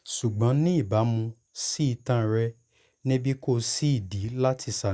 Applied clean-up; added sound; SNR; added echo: none; none; none; none.